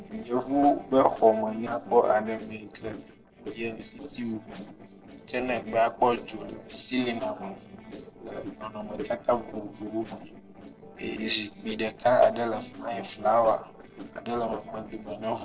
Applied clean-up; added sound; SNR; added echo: neural separator model SepFormer DNS4.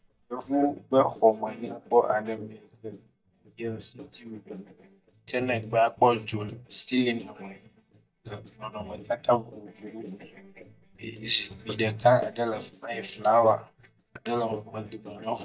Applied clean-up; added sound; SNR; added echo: neural mask model DeepFilterNet 3.